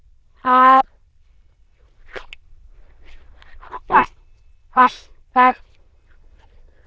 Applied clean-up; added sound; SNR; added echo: neural diffusion model UNIVERSE++.